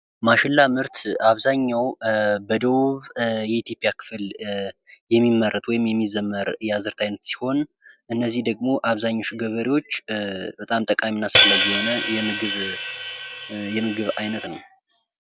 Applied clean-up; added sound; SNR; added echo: none; Hi-hat; 0 dB; none.